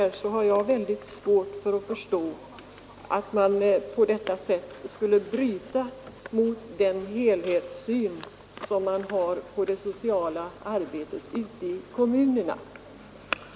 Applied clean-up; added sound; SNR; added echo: none; none; none; none.